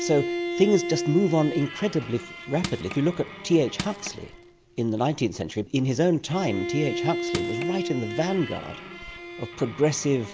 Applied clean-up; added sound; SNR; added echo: none; Bowed string instrument + Crushing; 7 dB; none.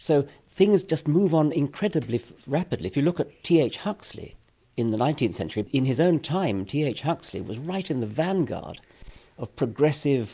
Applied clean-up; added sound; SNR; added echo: none; none; none; none.